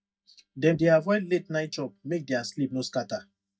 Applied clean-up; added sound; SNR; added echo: neural mask model DeepFilterNet 3.